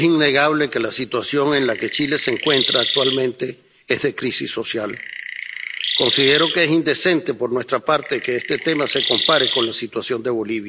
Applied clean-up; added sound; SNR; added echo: none; Chirp, tweet; 3 dB; none.